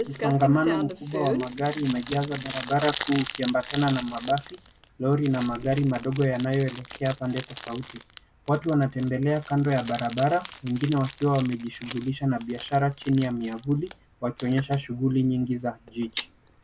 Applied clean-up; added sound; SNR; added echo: none; Crumpling, crinkling; 13 dB; none.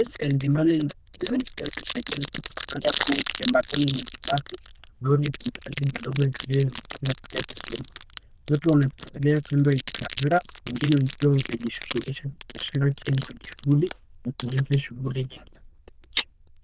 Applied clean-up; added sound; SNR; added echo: neural diffusion model UNIVERSE++.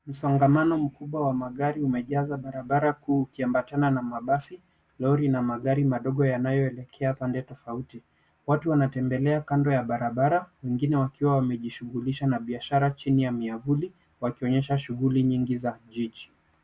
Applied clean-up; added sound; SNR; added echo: none; none; none; none.